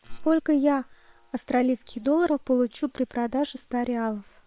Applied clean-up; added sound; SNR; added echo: neural separator model SepFormer WHAM!.